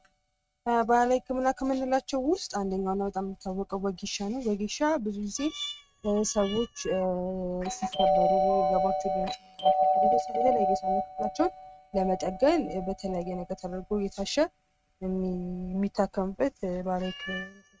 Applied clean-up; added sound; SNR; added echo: neural mask model RNNoise.